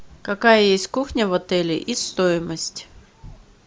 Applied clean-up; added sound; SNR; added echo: none; none; none; none.